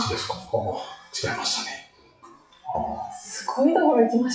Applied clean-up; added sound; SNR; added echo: classical method WPE with log-MMSE.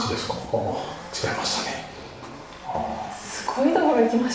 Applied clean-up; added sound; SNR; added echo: none; Accelerating, revving, vroom; 16 dB; reverberation time 0.8 s.